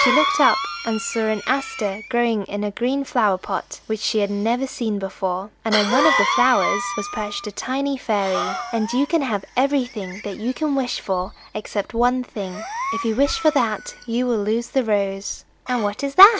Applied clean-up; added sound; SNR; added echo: none; Cough; 7 dB; none.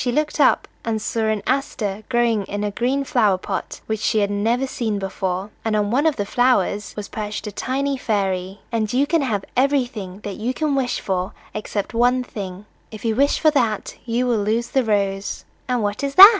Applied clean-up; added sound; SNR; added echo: none; none; none; none.